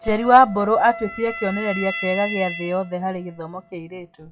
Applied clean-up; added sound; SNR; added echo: classical method log-MMSE.